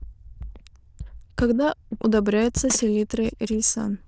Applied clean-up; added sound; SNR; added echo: neural diffusion model UNIVERSE++.